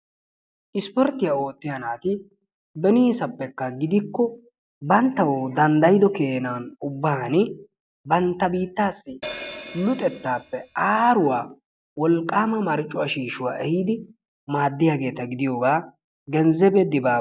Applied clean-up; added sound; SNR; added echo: none; Hi-hat; 12 dB; none.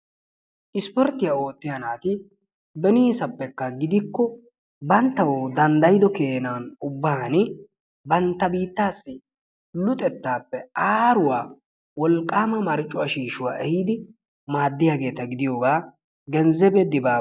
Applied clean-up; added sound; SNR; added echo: none; none; none; none.